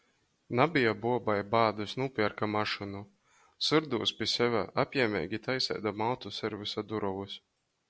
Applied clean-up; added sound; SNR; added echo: none; none; none; none.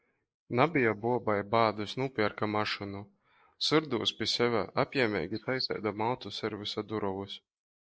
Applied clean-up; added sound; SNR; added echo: neural mask model Resemble Enhance denoiser.